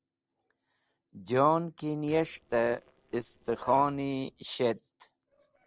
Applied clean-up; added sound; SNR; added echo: neural separator model SepFormer DNS4.